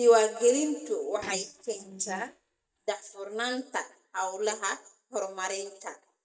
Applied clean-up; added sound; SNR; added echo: neural mask model DeepFilterNet 3.